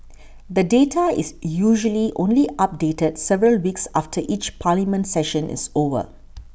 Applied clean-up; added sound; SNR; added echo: none; none; none; none.